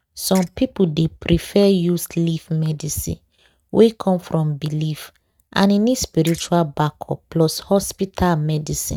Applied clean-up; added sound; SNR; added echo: neural mask model RNNoise.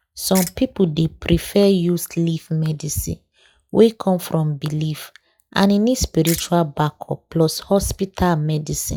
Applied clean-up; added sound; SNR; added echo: classical method log-MMSE.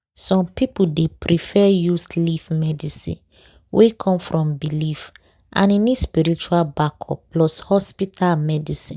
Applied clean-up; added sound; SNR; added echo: neural mask model DeepFilterNet 3.